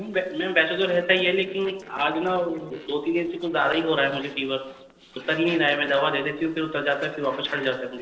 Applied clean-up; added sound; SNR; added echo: neural separator model SepFormer DNS4.